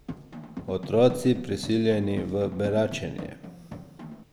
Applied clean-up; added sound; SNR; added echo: none; Drum; 13 dB; none.